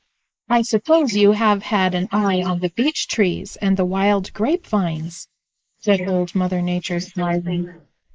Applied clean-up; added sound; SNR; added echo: neural mask model Resemble Enhance denoiser.